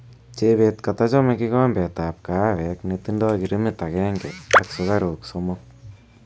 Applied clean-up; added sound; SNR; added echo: none; none; none; none.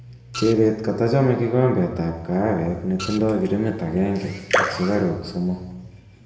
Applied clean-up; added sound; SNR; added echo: none; Printer; 12 dB; reverberation time 1.0 s.